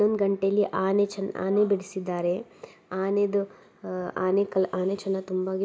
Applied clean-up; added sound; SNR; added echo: none; none; none; none.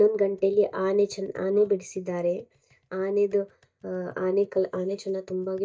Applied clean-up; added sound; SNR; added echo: neural mask model DeepFilterNet 3.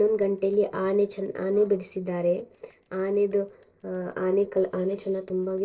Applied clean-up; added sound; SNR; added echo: neural separator model SepFormer DNS4.